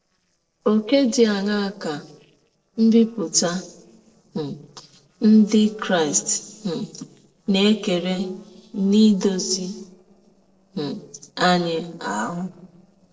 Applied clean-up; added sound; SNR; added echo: neural separator model SepFormer DNS4.